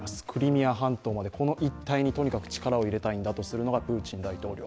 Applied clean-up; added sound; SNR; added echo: none; none; none; none.